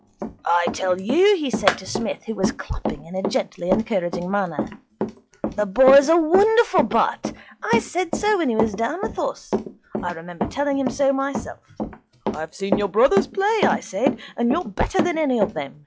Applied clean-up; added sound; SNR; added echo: classical method log-MMSE.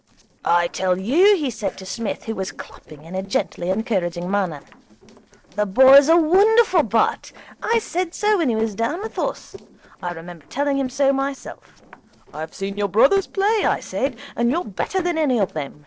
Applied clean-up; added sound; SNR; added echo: neural separator model SepFormer DNS4.